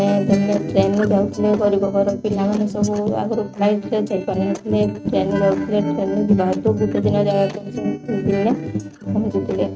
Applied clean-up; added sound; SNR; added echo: neural mask model RNNoise.